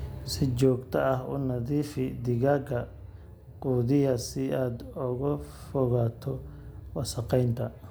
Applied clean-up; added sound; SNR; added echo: none; none; none; none.